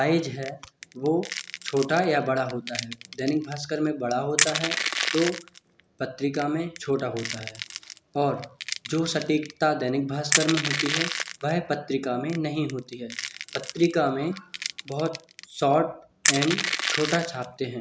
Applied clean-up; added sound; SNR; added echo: none; Crushing; 5 dB; none.